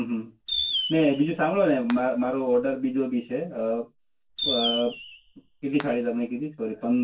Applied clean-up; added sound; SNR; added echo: none; Fireworks; 6 dB; reverberation time 0.1 s.